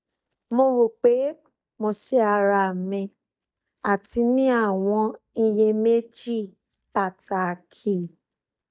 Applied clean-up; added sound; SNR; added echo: neural mask model DeepFilterNet 3.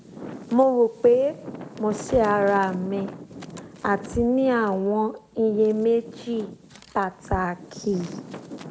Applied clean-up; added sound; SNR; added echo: none; Wind; 15 dB; none.